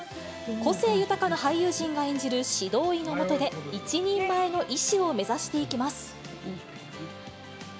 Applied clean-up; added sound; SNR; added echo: none; none; none; none.